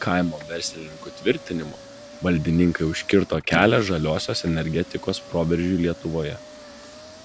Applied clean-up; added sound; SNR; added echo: none; Squeak; 16 dB; none.